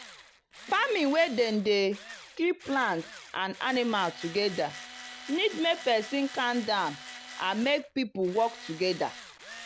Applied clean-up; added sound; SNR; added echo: none; Tools; 16 dB; none.